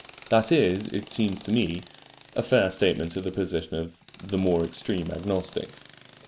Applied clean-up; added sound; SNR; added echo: none; Tools; 18 dB; none.